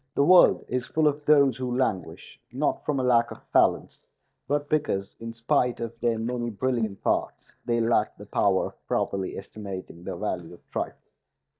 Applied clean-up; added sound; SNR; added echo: neural mask model DeepFilterNet 3.